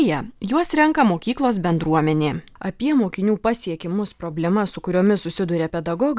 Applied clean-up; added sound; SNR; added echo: none; none; none; none.